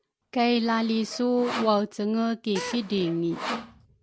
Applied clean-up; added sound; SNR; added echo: none; Sawing + Drill; 11 dB; none.